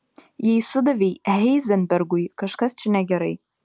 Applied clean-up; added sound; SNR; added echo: none; none; none; none.